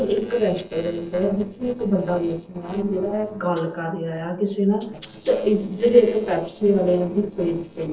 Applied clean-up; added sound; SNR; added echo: neural separator model SepFormer DNS4.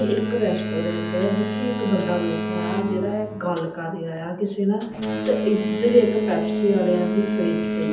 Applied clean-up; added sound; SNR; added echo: none; Boat, Water vehicle; 2 dB; reverberation time 0.7 s.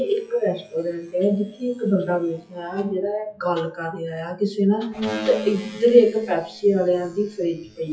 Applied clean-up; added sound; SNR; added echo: classical method WPE with log-MMSE.